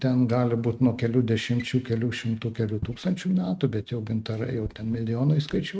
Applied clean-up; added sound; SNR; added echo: neural mask model RNNoise.